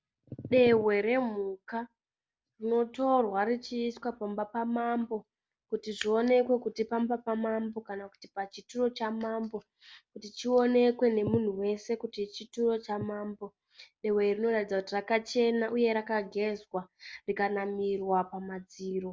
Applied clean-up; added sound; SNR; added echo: none; none; none; none.